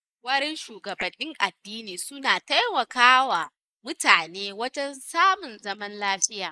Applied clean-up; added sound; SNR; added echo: neural mask model Resemble Enhance denoiser.